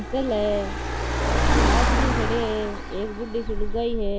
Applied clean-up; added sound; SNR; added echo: none; Car; -4 dB; none.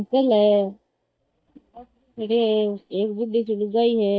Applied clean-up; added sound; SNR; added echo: neural mask model DeepFilterNet 3.